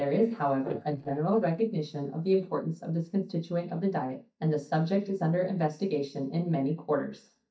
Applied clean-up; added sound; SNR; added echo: neural mask model DeepFilterNet 3.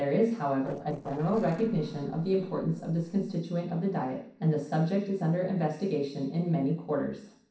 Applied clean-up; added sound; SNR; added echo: neural separator model SepFormer DNS4.